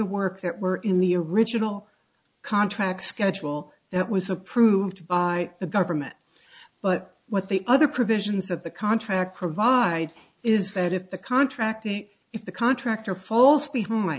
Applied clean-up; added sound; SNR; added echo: none; none; none; none.